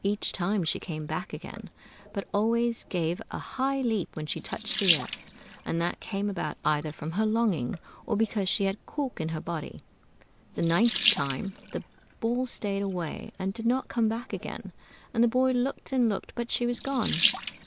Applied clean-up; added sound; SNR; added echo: none; Sink (filling or washing) / Water tap, faucet; 5 dB; none.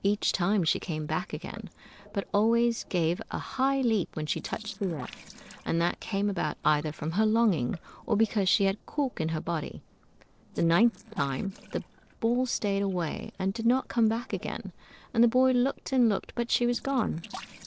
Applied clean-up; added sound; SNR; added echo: neural separator model SepFormer DNS4.